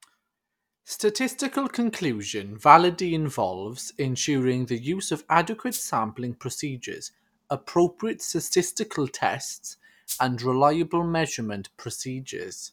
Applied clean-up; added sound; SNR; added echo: none; Rattle (instrument); 11 dB; none.